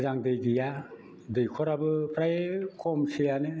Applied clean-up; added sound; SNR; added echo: none; none; none; none.